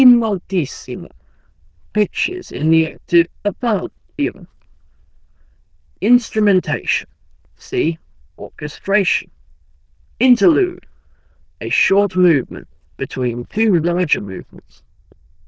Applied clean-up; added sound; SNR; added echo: neural diffusion model UNIVERSE++.